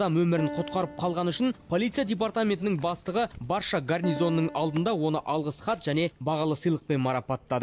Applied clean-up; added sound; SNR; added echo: none; Piano; 16 dB; none.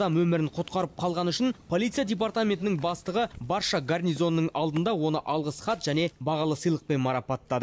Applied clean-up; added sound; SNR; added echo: none; none; none; none.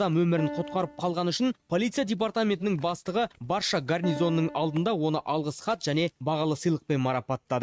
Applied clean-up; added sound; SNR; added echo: neural mask model RNNoise.